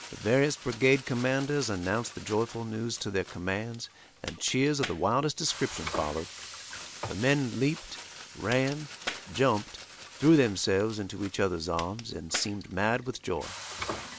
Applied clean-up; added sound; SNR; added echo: none; Crack + Frying (food); 13 dB; none.